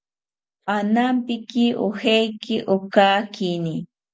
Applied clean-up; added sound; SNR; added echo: none; none; none; none.